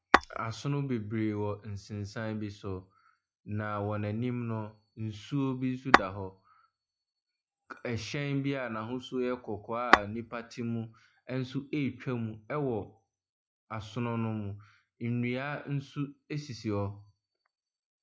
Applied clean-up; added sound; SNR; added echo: classical method log-MMSE.